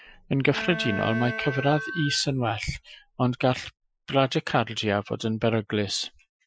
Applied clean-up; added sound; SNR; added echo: classical method Wiener filter.